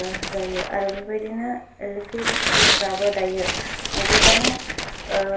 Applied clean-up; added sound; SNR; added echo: none; Tearing; -3 dB; reverberation time 0.5 s.